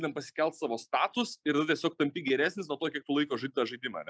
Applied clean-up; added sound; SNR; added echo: none; none; none; none.